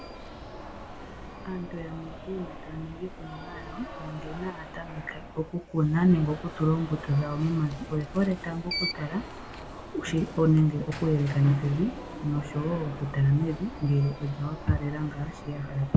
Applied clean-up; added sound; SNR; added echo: none; Alarm; 12 dB; none.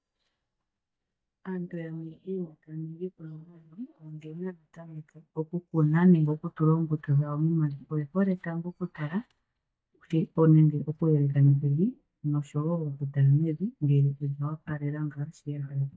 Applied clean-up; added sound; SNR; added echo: neural mask model DeepFilterNet 3.